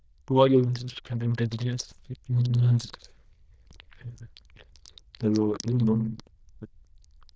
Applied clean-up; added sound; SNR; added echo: neural diffusion model UNIVERSE++.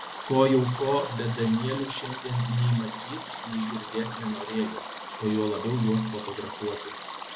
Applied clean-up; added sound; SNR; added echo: none; Stream; 7 dB; none.